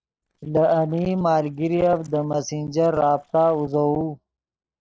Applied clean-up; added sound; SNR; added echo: neural separator model SepFormer DNS4.